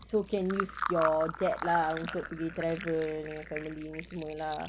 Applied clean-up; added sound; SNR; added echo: none; Fill (with liquid); 8 dB; none.